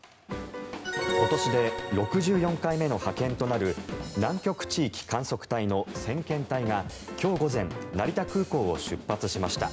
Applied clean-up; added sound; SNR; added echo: none; Drum / Drum kit; 13 dB; none.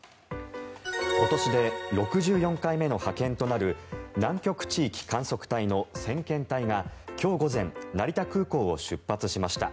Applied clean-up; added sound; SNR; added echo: none; none; none; none.